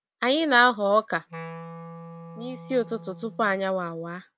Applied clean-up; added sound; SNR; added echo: none; Wind instrument, woodwind instrument; 17 dB; none.